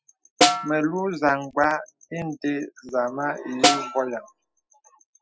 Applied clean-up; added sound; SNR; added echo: classical method spectral subtraction.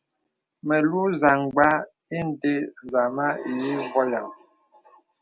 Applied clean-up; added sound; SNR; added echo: none; none; none; none.